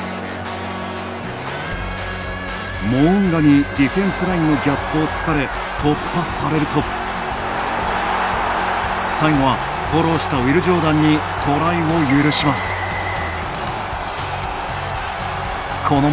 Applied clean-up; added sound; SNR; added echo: none; none; none; none.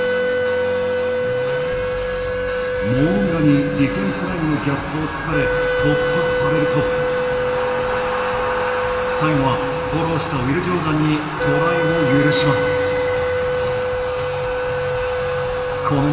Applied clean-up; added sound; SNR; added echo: none; Wind instrument, woodwind instrument; 0 dB; reverberation time 2.6 s.